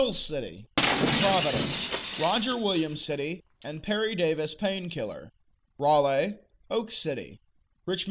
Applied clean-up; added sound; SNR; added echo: none; Shatter; 0 dB; none.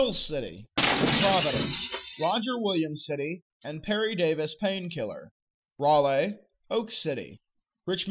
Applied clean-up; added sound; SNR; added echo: classical method Wiener filter.